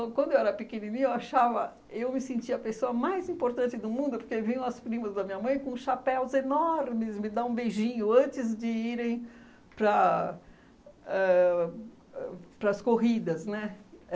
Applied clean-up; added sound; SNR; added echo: none; none; none; none.